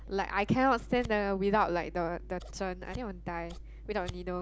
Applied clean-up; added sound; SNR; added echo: none; Scissors; 13 dB; none.